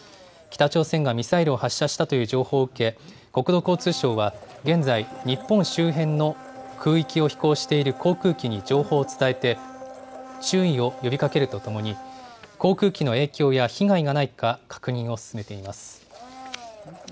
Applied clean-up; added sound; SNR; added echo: none; Domestic sounds, home sounds; 19 dB; none.